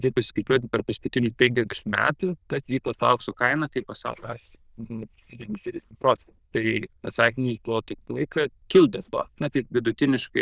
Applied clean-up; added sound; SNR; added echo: neural diffusion model UNIVERSE++.